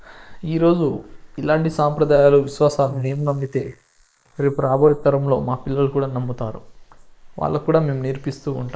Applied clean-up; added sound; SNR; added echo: neural mask model Resemble Enhance denoiser.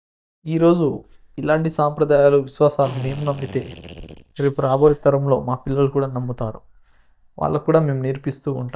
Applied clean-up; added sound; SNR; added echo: neural mask model DeepFilterNet 3.